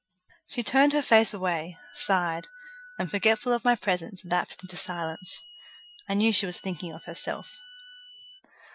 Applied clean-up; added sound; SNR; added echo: classical method Wiener filter.